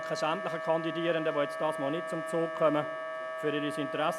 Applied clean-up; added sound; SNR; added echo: none; Wind instrument, woodwind instrument; 5 dB; none.